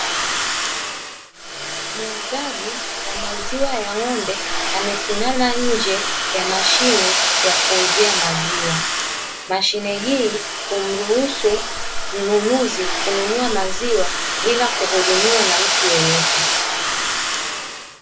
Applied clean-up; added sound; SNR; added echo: none; Domestic sounds, home sounds; -2 dB; none.